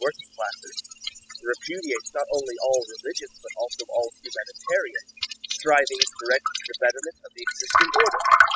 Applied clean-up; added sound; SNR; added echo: classical method spectral subtraction.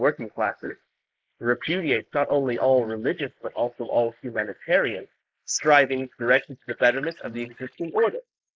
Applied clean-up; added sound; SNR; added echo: neural mask model Resemble Enhance denoiser.